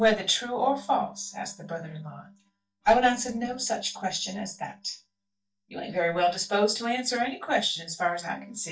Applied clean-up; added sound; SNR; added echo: neural mask model DeepFilterNet 3.